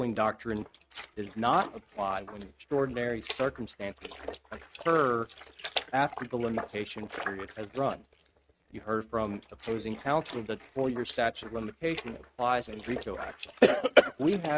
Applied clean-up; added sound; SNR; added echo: neural mask model RNNoise.